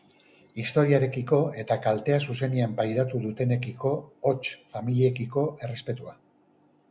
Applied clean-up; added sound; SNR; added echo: none; none; none; none.